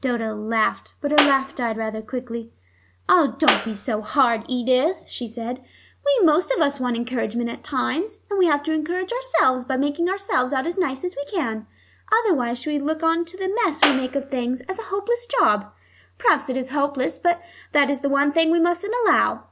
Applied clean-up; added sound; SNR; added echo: none; Clapping; 4 dB; none.